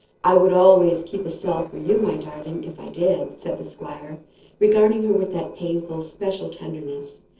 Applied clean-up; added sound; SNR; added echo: neural separator model SepFormer DNS4.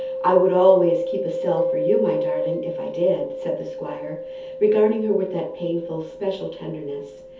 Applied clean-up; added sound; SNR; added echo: none; Mallet percussion; 6 dB; reverberation time 0.5 s.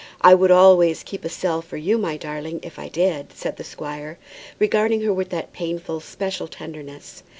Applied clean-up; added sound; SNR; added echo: none; none; none; none.